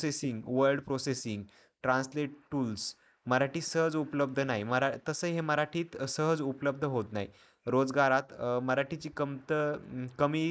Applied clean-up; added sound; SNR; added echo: neural mask model Resemble Enhance denoiser.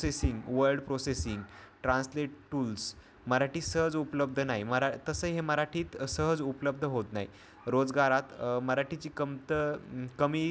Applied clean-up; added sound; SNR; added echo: none; none; none; none.